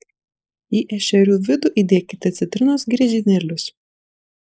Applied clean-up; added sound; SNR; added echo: neural mask model Resemble Enhance denoiser.